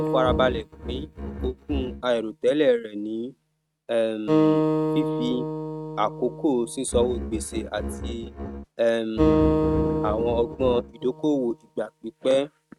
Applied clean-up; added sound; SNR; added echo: neural mask model RNNoise.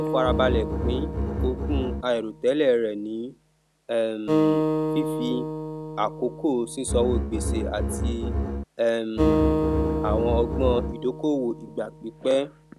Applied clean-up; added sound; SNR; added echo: none; Bowed string instrument + Acoustic guitar; 0 dB; none.